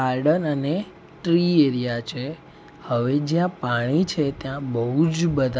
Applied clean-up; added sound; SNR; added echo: none; none; none; none.